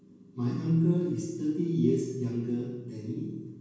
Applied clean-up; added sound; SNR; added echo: none; none; none; reverberation time 1.2 s.